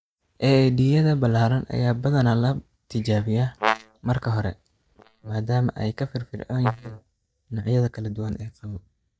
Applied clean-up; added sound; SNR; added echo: neural mask model DeepFilterNet 3.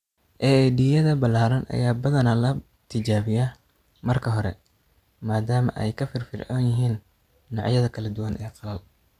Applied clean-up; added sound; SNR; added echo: none; none; none; none.